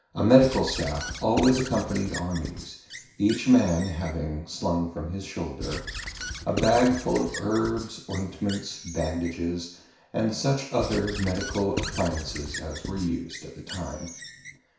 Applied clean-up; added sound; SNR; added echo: none; Squeak / Writing; 11 dB; reverberation time 0.6 s.